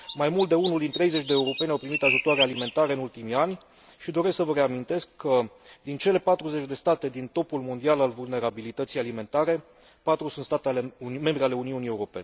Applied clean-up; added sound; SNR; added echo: none; Chirp, tweet; 5 dB; none.